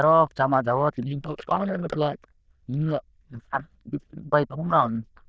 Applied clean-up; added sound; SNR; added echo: neural diffusion model UNIVERSE++.